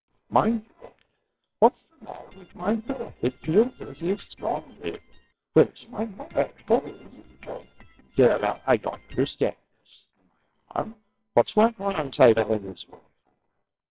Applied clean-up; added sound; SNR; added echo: neural separator model SepFormer WHAMR!.